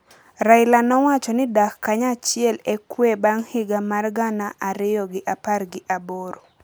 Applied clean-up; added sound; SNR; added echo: none; none; none; none.